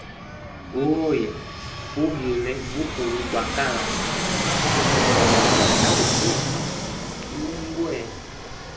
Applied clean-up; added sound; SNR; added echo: none; Fixed-wing aircraft, airplane; -5 dB; reverberation time 0.5 s.